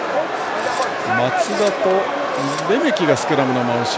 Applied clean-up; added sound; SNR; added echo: none; Engine / Drill; 18 dB; none.